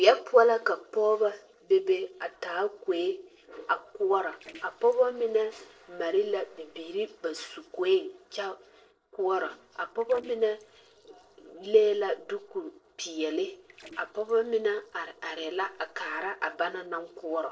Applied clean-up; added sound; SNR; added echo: neural separator model SepFormer DNS4.